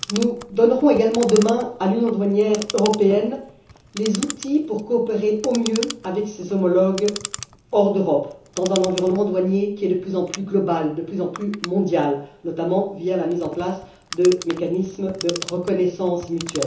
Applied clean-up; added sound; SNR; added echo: none; Clock; 15 dB; reverberation time 1.2 s.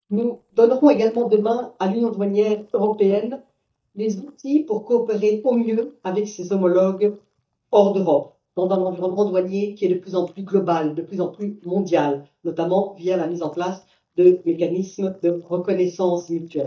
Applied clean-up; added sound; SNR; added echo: neural mask model DeepFilterNet 3.